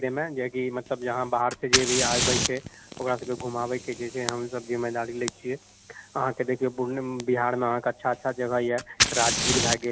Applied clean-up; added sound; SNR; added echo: none; Fire; 3 dB; none.